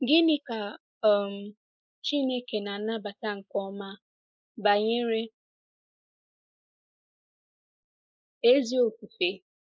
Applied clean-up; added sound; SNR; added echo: neural mask model Resemble Enhance denoiser.